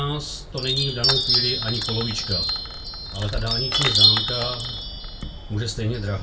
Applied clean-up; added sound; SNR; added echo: none; Chime; -4 dB; reverberation time 0.1 s.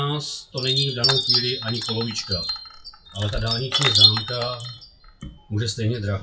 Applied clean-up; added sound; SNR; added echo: classical method WPE with log-MMSE.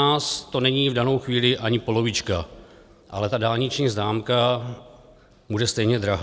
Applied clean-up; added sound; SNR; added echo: none; none; none; none.